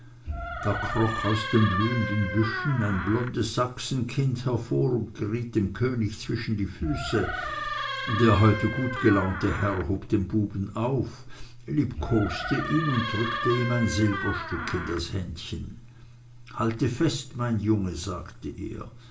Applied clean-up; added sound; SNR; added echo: none; Door; 6 dB; reverberation time 0.4 s.